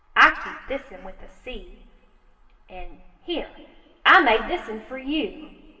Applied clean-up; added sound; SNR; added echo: none; none; none; reverberation time 2.1 s.